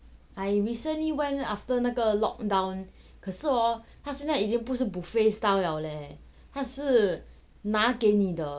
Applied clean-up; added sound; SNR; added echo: none; none; none; none.